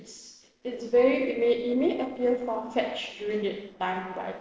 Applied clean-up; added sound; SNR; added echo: neural separator model SepFormer DNS4.